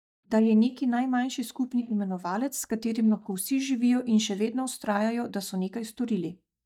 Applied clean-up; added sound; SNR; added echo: neural mask model DeepFilterNet 3.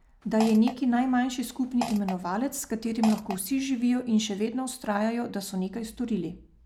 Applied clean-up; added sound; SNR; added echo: none; Fart; 12 dB; none.